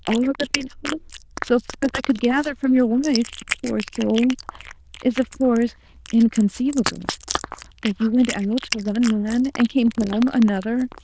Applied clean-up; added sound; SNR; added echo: neural diffusion model UNIVERSE++.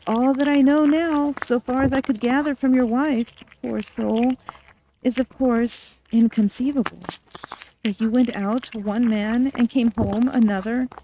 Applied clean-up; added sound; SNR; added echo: neural mask model RNNoise.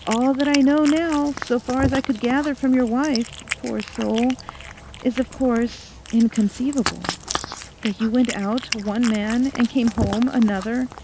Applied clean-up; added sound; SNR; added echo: none; Cat; 11 dB; none.